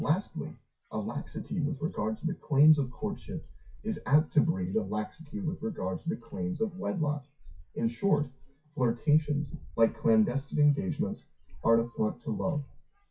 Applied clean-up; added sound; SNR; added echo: classical method WPE with log-MMSE.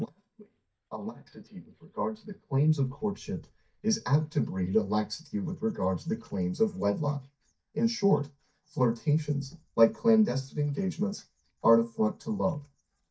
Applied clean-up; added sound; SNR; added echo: neural mask model DeepFilterNet 3.